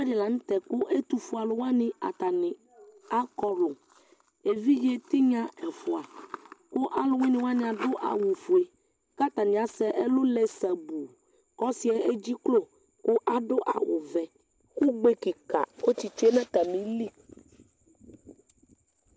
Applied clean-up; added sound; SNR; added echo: none; none; none; none.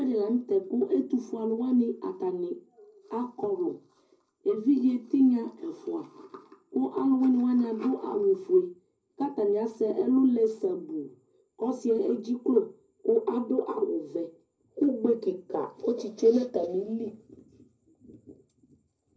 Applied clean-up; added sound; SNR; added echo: none; none; none; reverberation time 0.4 s.